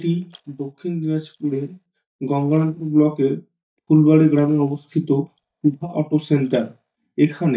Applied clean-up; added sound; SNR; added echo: neural mask model DeepFilterNet 3.